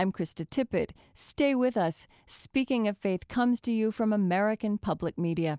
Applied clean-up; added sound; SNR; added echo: none; none; none; none.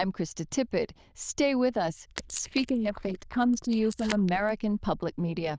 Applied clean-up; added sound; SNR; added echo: neural diffusion model UNIVERSE++.